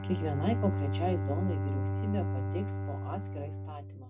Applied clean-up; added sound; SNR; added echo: none; Bowed string instrument; -3 dB; reverberation time 0.2 s.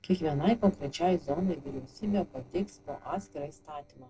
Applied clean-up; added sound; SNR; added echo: neural separator model SepFormer DNS4.